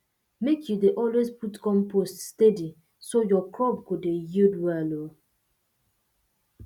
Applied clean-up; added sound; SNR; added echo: none; none; none; none.